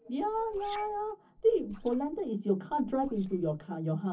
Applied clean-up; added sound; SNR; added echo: neural separator model SepFormer DNS4.